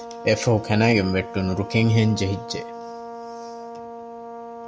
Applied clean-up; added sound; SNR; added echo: none; Brass instrument; 12 dB; none.